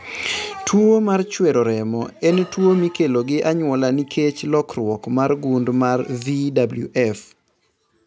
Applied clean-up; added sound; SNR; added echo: none; none; none; none.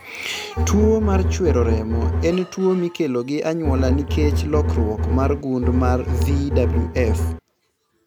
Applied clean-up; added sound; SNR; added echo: none; Bowed string instrument; -2 dB; none.